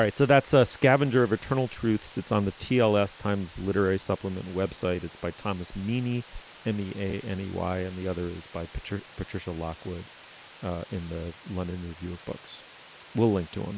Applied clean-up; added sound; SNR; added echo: none; Water; 19 dB; none.